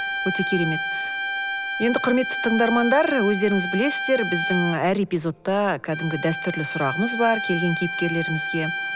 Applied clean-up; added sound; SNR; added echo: none; Bowed string instrument; 4 dB; none.